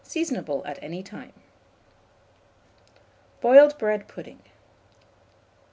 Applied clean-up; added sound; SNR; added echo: none; none; none; none.